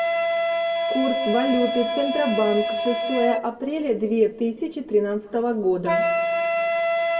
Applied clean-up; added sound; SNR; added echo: none; Wind instrument, woodwind instrument; 0 dB; reverberation time 1.0 s.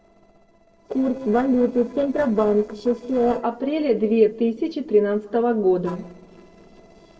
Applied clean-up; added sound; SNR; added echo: neural separator model SepFormer DNS4.